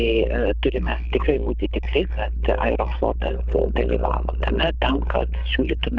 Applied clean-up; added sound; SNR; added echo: neural diffusion model UNIVERSE++.